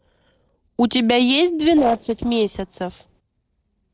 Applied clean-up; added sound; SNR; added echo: neural separator model SepFormer DNS4.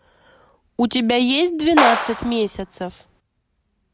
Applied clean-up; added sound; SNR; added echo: none; Clapping; 1 dB; none.